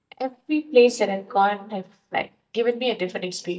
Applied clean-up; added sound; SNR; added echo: neural mask model DeepFilterNet 3.